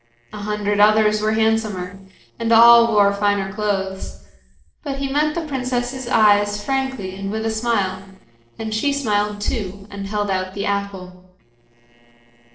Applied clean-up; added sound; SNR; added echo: neural separator model SepFormer DNS4.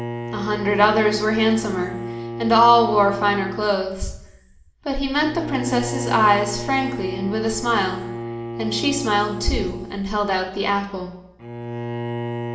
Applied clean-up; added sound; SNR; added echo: none; Bowed string instrument; 9 dB; reverberation time 0.9 s.